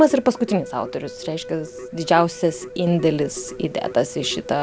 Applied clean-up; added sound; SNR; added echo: none; Keyboard (musical); 14 dB; none.